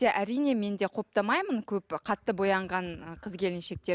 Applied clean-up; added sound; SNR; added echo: none; none; none; none.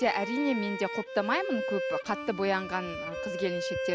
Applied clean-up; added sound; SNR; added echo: none; Bowed string instrument; 4 dB; none.